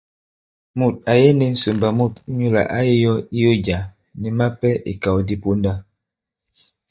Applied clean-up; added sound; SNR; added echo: neural mask model DeepFilterNet 3.